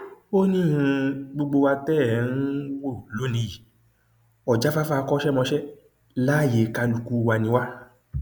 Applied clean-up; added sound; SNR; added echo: none; none; none; none.